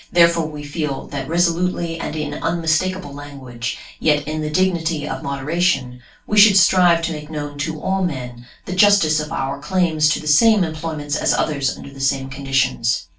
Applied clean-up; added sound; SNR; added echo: none; none; none; reverberation time 0.2 s.